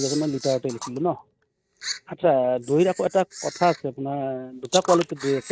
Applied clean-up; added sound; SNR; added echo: neural mask model RNNoise.